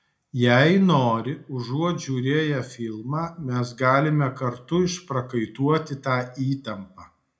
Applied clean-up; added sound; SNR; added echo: none; none; none; reverberation time 0.2 s.